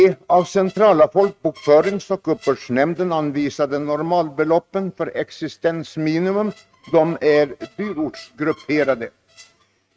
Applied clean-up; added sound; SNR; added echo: neural mask model RNNoise.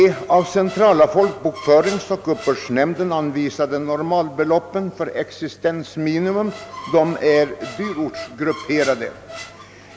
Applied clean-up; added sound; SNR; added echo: none; Squeak; 18 dB; none.